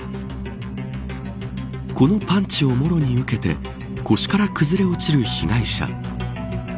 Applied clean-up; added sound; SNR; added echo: none; none; none; none.